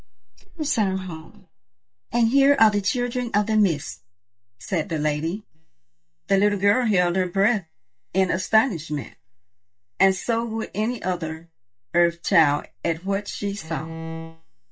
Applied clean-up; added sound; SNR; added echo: neural mask model DeepFilterNet 3.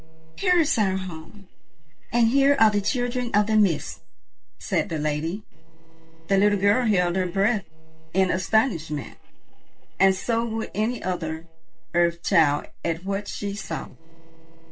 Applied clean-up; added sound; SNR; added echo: neural separator model SepFormer DNS4.